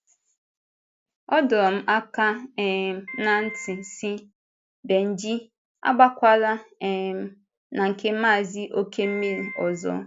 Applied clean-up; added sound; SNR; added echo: none; Piano; 12 dB; none.